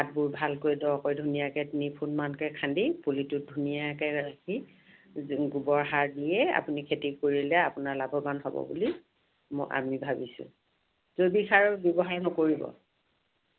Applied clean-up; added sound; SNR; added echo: none; none; none; none.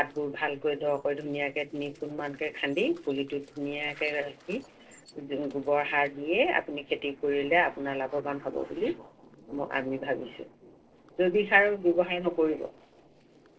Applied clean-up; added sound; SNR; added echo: neural separator model SepFormer DNS4.